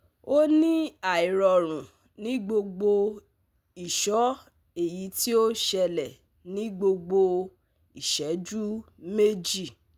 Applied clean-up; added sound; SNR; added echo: none; none; none; none.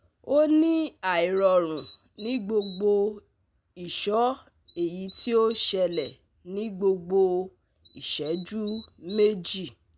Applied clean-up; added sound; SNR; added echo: none; Bird vocalization, bird call, bird song; 14 dB; none.